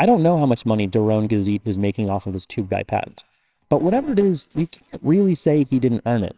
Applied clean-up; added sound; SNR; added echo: neural separator model SepFormer WHAMR!.